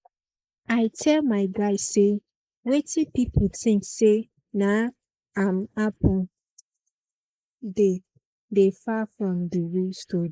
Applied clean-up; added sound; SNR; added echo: neural mask model Resemble Enhance denoiser.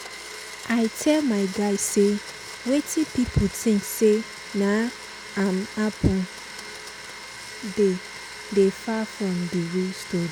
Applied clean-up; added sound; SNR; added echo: none; Domestic sounds, home sounds; 13 dB; none.